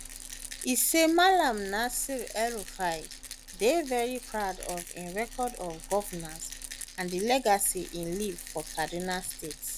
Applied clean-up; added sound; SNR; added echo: none; Rattle; 13 dB; none.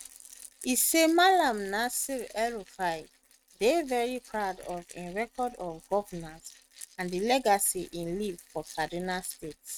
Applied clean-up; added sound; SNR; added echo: neural mask model RNNoise.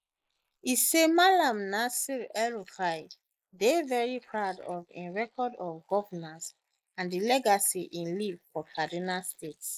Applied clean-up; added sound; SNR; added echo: neural mask model Resemble Enhance denoiser.